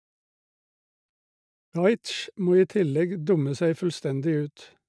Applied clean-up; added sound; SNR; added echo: neural mask model DeepFilterNet 3.